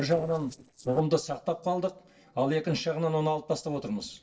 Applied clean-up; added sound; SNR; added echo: neural separator model SepFormer DNS4.